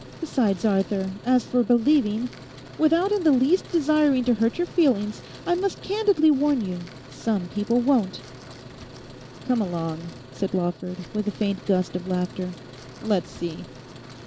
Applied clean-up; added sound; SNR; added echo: none; Truck; 17 dB; none.